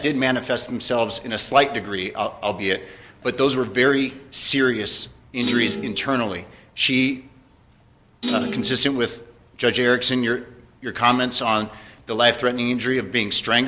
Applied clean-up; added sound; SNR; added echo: none; Thump, thud; 1 dB; none.